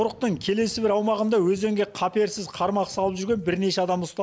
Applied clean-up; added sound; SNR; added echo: none; none; none; none.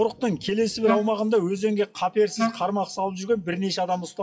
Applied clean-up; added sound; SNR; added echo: classical method WPE with log-MMSE.